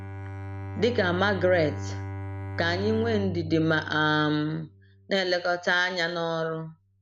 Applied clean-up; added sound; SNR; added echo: none; Bowed string instrument; 10 dB; none.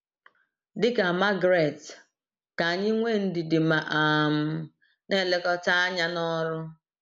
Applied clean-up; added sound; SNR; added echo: none; none; none; none.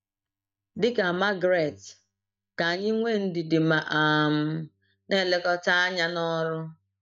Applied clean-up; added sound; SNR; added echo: neural mask model DeepFilterNet 3.